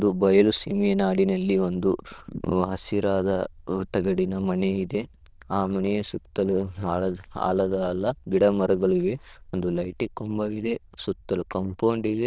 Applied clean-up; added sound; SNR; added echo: neural diffusion model UNIVERSE++.